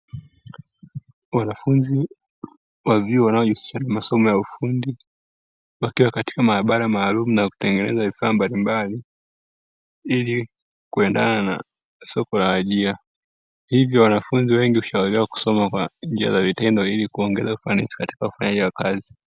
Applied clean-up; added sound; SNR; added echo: none; none; none; none.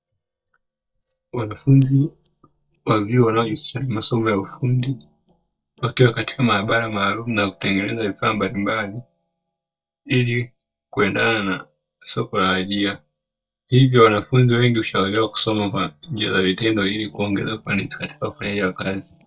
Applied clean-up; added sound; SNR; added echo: neural mask model DeepFilterNet 3.